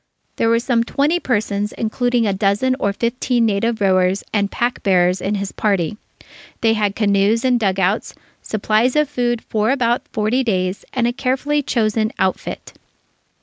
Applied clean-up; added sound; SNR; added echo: none; none; none; none.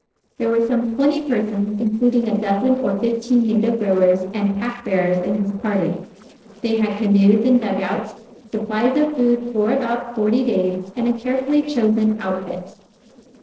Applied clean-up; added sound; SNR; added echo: neural separator model SepFormer DNS4.